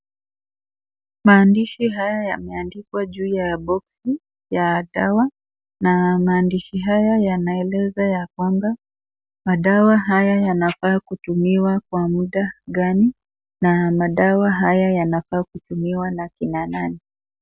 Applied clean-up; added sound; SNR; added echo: none; none; none; none.